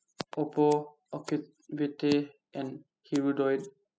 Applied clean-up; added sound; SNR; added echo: classical method spectral subtraction.